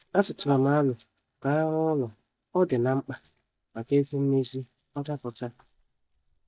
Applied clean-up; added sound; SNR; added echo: neural mask model DeepFilterNet 3.